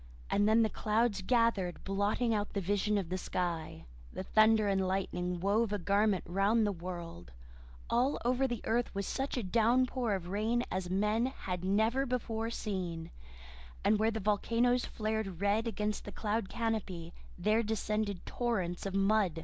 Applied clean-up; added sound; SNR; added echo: none; none; none; none.